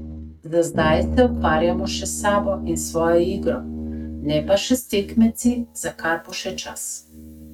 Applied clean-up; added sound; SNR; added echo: neural mask model RNNoise.